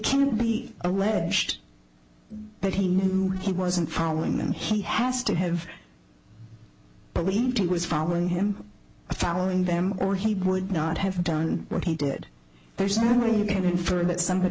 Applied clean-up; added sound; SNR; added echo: none; none; none; none.